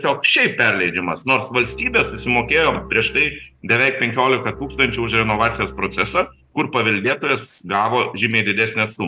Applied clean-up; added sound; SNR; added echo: none; Bowed string instrument; 17 dB; none.